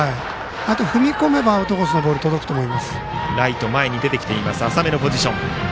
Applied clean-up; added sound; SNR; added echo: none; none; none; none.